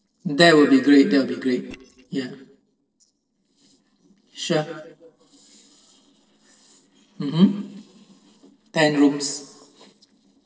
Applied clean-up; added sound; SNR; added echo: neural separator model SepFormer DNS4.